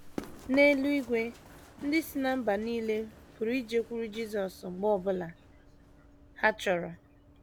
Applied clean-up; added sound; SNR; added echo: none; Run; 18 dB; none.